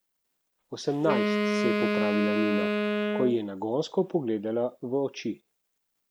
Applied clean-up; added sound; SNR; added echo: none; Wind instrument, woodwind instrument; -2 dB; none.